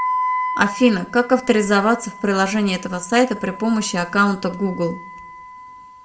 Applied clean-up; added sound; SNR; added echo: none; Wind instrument, woodwind instrument; 9 dB; reverberation time 0.3 s.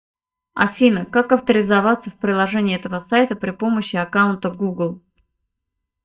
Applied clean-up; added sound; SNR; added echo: neural mask model DeepFilterNet 3.